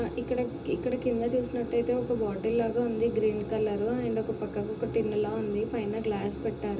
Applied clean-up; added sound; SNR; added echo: none; none; none; reverberation time 0.2 s.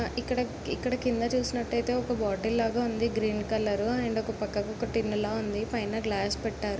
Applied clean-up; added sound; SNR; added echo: none; none; none; none.